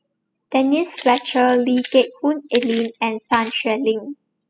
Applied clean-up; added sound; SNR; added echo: classical method spectral subtraction.